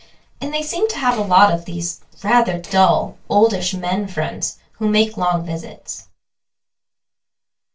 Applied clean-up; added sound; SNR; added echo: neural separator model SepFormer DNS4.